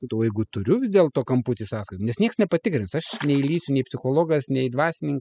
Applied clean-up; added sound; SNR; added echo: classical method spectral subtraction.